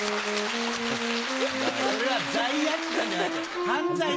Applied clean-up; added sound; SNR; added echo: none; Wind instrument, woodwind instrument; 4 dB; none.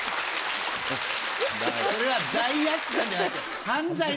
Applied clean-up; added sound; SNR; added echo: none; none; none; none.